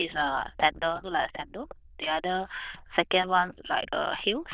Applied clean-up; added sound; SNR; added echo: neural diffusion model UNIVERSE++.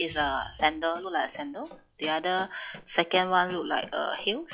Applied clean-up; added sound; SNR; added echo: classical method log-MMSE.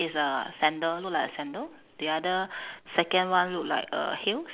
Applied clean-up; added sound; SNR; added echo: none; none; none; none.